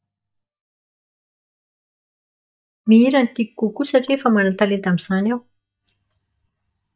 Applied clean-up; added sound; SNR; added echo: neural mask model DeepFilterNet 3.